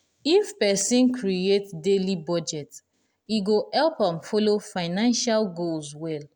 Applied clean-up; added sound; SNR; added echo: none; none; none; none.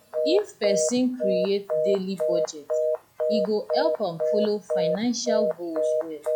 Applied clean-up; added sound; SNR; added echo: classical method log-MMSE.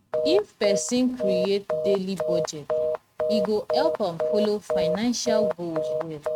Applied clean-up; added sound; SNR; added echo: neural mask model RNNoise.